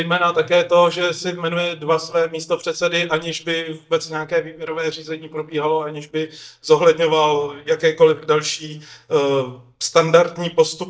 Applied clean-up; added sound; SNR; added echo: neural mask model DeepFilterNet 3.